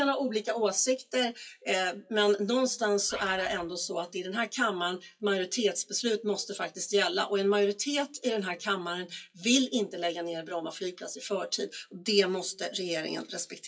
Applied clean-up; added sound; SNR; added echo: classical method WPE with log-MMSE.